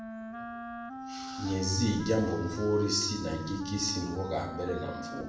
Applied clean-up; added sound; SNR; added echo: none; Wind instrument, woodwind instrument; 8 dB; reverberation time 0.8 s.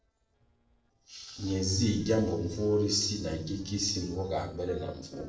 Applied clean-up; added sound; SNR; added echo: neural separator model SepFormer DNS4.